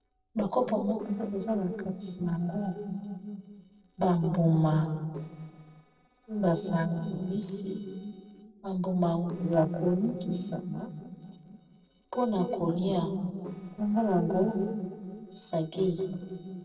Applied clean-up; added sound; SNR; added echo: neural separator model SepFormer DNS4.